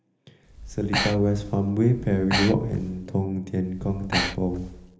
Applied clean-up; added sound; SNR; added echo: none; Breathing; 6 dB; reverberation time 0.8 s.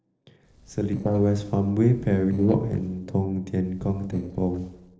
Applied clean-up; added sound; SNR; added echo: neural separator model SepFormer DNS4.